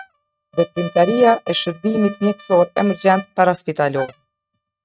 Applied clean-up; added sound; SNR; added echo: neural mask model RNNoise.